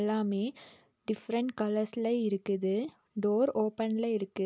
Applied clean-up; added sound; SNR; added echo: none; none; none; none.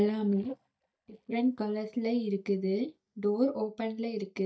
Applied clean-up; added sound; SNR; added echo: neural mask model DeepFilterNet 3.